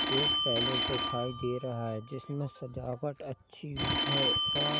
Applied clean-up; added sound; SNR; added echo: none; Telephone; -3 dB; none.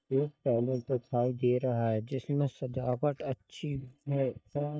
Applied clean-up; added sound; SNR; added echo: neural mask model DeepFilterNet 3.